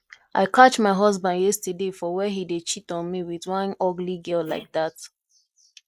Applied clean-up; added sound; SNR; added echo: neural mask model Resemble Enhance denoiser.